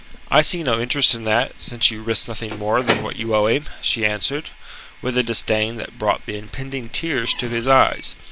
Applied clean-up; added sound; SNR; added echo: none; Squeak / Slam / Wood; 14 dB; none.